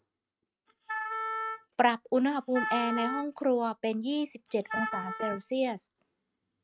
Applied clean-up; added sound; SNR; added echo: neural mask model RNNoise.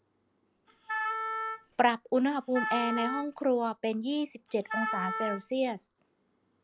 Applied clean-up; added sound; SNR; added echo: none; Wind instrument, woodwind instrument; 4 dB; none.